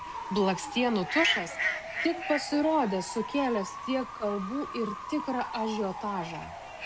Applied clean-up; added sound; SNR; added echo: none; Bird / Fowl; 6 dB; none.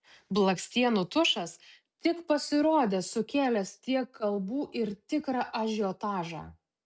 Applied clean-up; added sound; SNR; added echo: none; none; none; none.